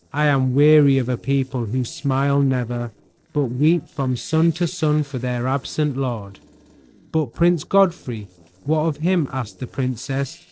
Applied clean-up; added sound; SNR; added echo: neural separator model SepFormer DNS4.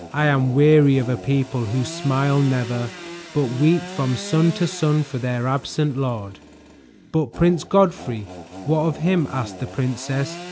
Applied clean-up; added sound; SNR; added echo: none; Sawing / Engine; 15 dB; none.